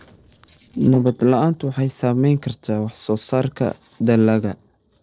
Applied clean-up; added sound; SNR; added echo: neural separator model SepFormer DNS4.